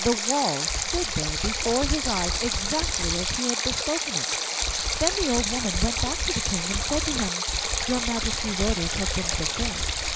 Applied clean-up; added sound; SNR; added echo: none; Typing + Stream; -3 dB; none.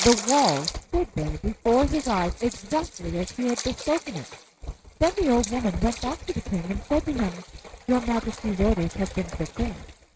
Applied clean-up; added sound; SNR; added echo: neural mask model RNNoise.